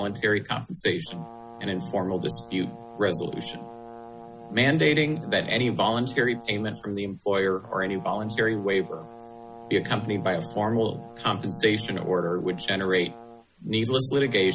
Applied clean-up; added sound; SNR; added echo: none; Brass instrument; 17 dB; none.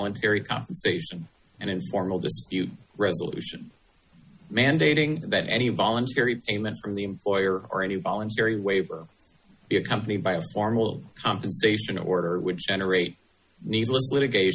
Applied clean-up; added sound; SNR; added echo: none; none; none; none.